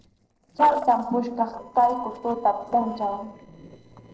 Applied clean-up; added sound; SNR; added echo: neural separator model SepFormer DNS4.